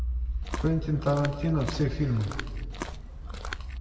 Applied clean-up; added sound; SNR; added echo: none; Walk, footsteps; 12 dB; reverberation time 2.0 s.